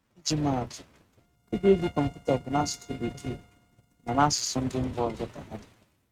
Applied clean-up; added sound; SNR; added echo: neural mask model RNNoise.